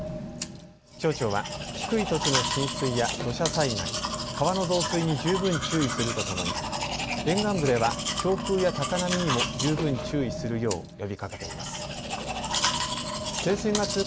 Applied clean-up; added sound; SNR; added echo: none; Domestic sounds, home sounds; 2 dB; none.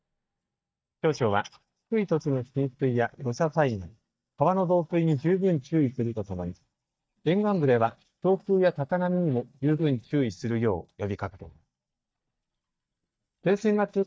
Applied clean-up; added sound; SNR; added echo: neural mask model DeepFilterNet 3.